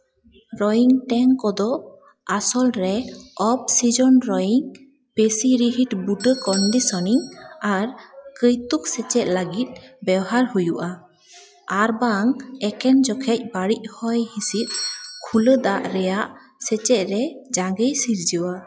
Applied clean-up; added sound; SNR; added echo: classical method log-MMSE.